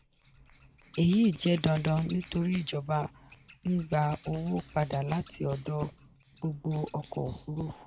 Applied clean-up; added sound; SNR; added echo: neural mask model Resemble Enhance denoiser.